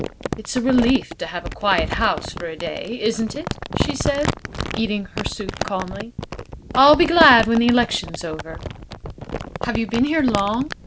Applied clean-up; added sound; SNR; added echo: none; Crumpling, crinkling; 7 dB; none.